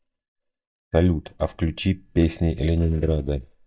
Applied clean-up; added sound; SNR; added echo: neural mask model DeepFilterNet 3.